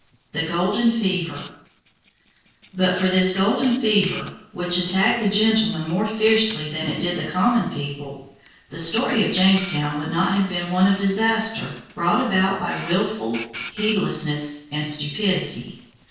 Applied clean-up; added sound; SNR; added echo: neural separator model SepFormer DNS4.